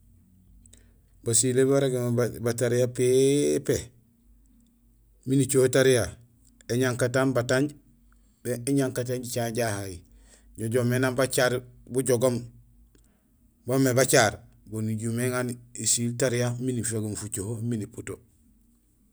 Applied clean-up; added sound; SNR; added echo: none; none; none; none.